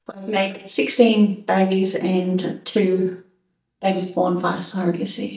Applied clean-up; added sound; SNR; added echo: neural mask model DeepFilterNet 3.